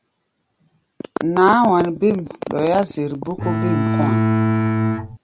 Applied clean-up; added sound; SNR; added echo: none; Bowed string instrument; -2 dB; none.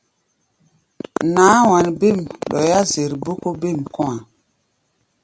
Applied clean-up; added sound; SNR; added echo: none; none; none; none.